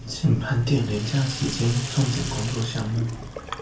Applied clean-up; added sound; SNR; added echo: none; Sink (filling or washing); 11 dB; reverberation time 0.3 s.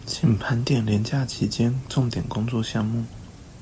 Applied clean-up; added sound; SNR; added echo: none; none; none; none.